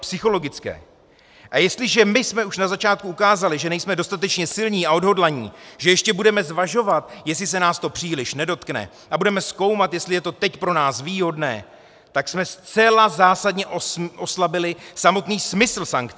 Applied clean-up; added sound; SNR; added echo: none; none; none; none.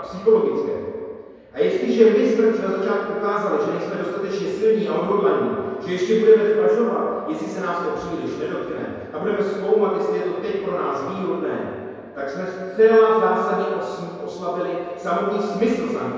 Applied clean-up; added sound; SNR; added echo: none; none; none; reverberation time 2.2 s.